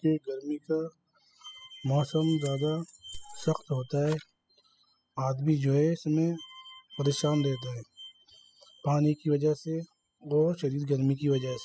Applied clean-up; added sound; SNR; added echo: classical method spectral subtraction.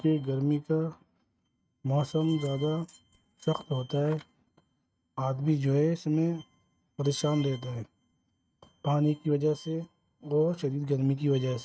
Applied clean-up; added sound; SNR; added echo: neural mask model RNNoise.